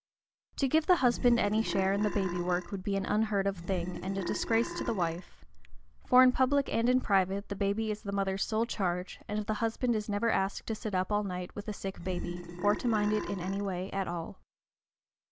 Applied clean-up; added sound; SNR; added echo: none; Burping, eructation; 8 dB; none.